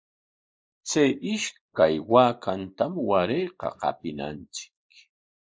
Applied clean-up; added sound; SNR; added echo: neural mask model Resemble Enhance denoiser.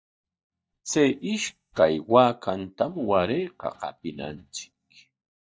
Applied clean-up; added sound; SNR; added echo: neural mask model DeepFilterNet 3.